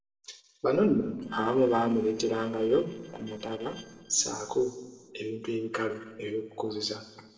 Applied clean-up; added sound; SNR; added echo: neural separator model SepFormer DNS4.